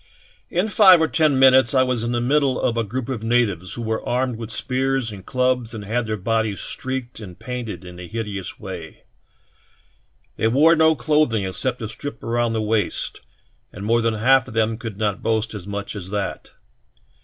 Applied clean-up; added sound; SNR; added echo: none; none; none; none.